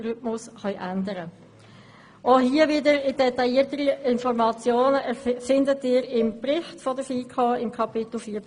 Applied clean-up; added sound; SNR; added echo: none; Dishes, pots, and pans; 19 dB; none.